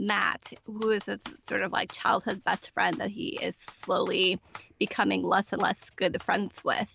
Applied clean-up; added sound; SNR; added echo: none; Typewriter; 18 dB; none.